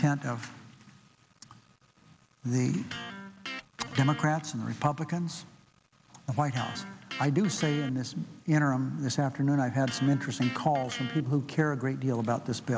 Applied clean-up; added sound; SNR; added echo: none; Electric guitar; 13 dB; none.